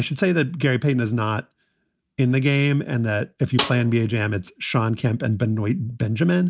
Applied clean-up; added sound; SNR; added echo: none; Snare drum; 10 dB; none.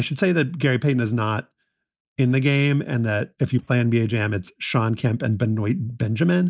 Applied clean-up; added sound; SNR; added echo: neural mask model DeepFilterNet 3.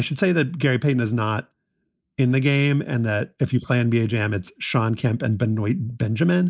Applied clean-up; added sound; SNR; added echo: neural mask model Resemble Enhance denoiser.